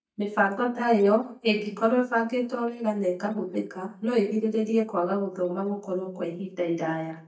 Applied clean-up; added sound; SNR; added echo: neural mask model DeepFilterNet 3.